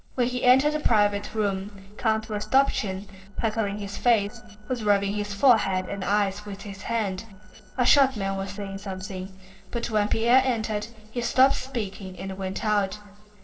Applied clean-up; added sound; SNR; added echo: neural separator model SepFormer DNS4.